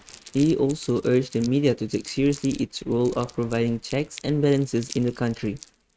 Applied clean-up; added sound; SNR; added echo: neural mask model RNNoise.